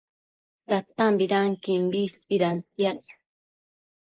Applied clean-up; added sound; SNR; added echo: neural mask model Resemble Enhance denoiser.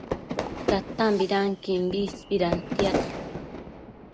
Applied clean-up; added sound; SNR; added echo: none; Fire / Fireworks; 4 dB; none.